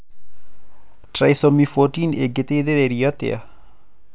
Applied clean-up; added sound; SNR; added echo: none; none; none; none.